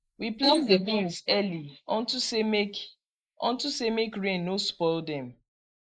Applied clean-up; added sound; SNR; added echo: neural mask model Resemble Enhance denoiser.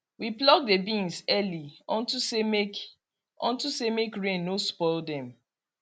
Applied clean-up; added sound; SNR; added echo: none; none; none; none.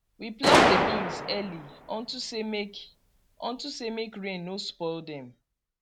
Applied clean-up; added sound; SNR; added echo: none; Gunshot, gunfire; -4 dB; none.